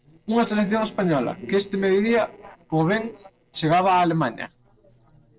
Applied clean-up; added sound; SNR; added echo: neural separator model SepFormer DNS4.